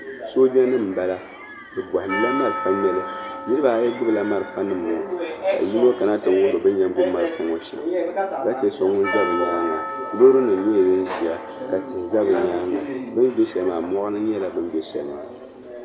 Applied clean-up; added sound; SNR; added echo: none; Percussion; 13 dB; none.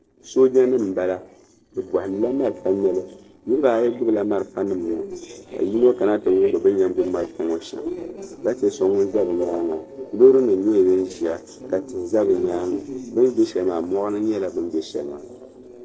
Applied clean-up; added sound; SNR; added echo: neural separator model SepFormer DNS4.